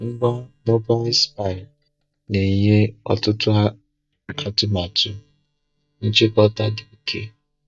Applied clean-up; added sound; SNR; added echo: neural mask model DeepFilterNet 3.